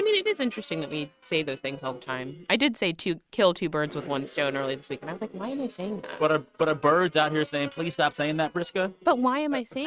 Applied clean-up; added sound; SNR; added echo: neural mask model RNNoise.